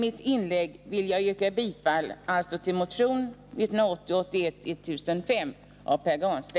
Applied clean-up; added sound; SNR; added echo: none; none; none; none.